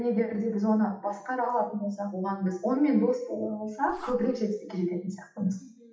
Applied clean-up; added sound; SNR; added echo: classical method WPE with log-MMSE.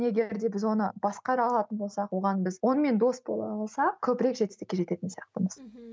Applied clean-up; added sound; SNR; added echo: none; none; none; none.